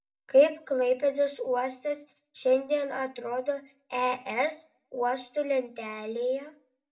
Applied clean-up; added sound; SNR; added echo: none; none; none; reverberation time 0.4 s.